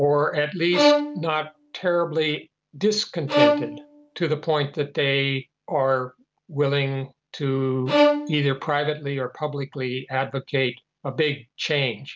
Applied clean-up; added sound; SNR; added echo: none; Bowed string instrument; -1 dB; none.